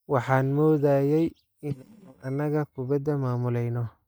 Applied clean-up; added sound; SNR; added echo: neural mask model DeepFilterNet 3.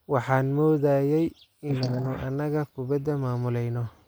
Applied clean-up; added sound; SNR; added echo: neural mask model Resemble Enhance denoiser.